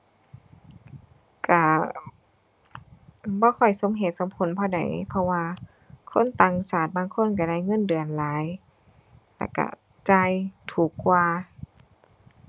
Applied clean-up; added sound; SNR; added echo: none; none; none; none.